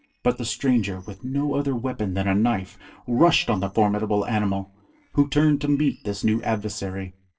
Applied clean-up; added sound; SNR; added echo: neural separator model SepFormer DNS4.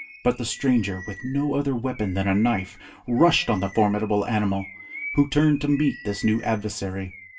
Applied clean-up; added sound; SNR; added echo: none; Bird vocalization, bird call, bird song; 18 dB; reverberation time 0.2 s.